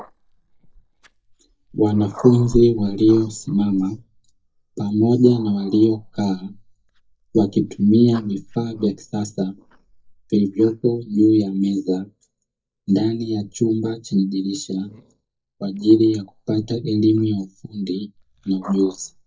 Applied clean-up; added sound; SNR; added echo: neural mask model DeepFilterNet 3.